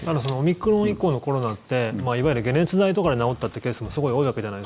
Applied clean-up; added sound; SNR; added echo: none; none; none; none.